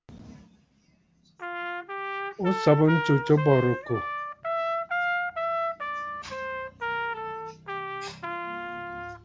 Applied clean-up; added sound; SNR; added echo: none; Trumpet; 3 dB; none.